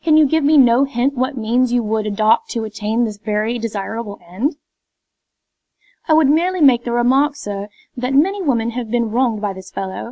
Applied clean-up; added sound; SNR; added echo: none; none; none; none.